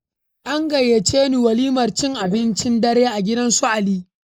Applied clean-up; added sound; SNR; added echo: neural mask model Resemble Enhance denoiser.